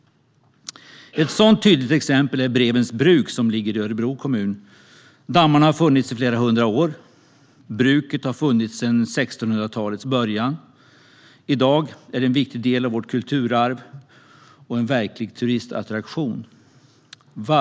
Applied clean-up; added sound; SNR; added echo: none; none; none; none.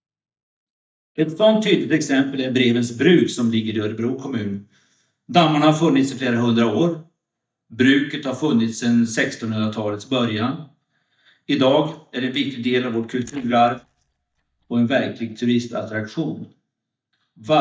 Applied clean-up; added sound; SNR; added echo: neural mask model DeepFilterNet 3.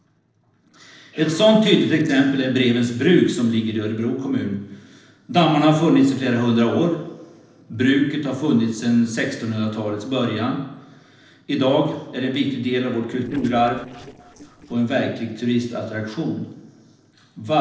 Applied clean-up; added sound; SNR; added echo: neural separator model SepFormer DNS4.